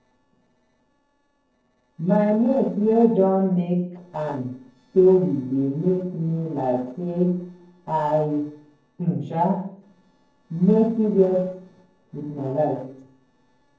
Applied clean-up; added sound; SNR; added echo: neural separator model SepFormer DNS4.